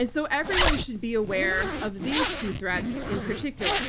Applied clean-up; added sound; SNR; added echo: none; Zipper (clothing); 0 dB; none.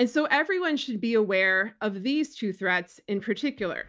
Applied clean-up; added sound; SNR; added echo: none; none; none; none.